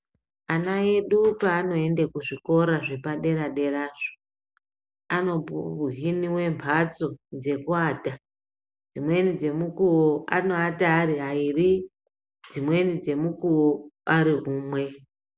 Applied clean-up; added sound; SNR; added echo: none; none; none; none.